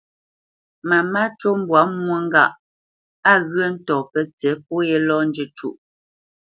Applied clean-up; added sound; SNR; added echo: none; none; none; none.